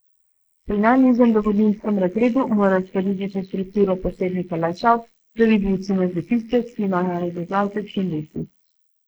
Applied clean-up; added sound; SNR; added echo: neural mask model Resemble Enhance denoiser.